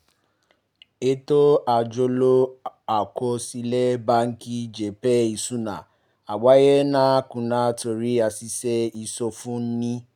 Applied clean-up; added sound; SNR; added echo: none; none; none; none.